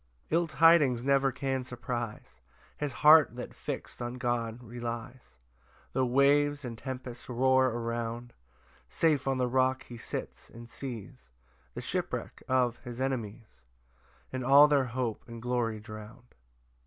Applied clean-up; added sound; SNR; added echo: none; none; none; none.